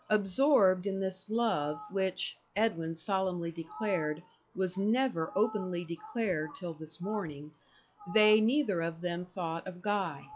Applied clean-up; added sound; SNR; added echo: classical method log-MMSE.